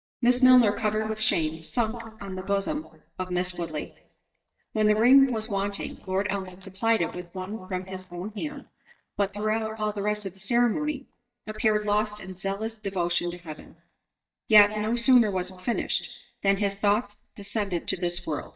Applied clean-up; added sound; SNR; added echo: neural mask model DeepFilterNet 3.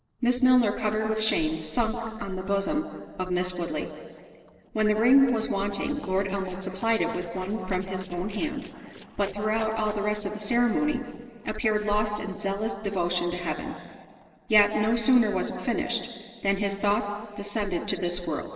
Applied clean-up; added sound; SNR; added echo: neural separator model SepFormer DNS4.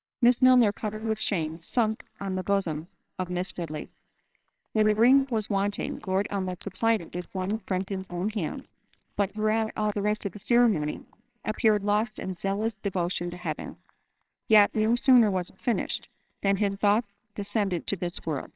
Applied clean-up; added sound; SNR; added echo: neural separator model SepFormer WHAMR!.